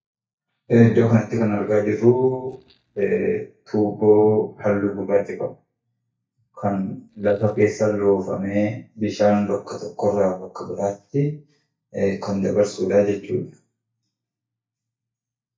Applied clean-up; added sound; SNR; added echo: neural mask model DeepFilterNet 3.